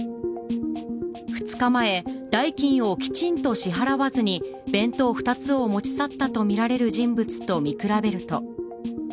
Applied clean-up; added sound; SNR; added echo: none; none; none; none.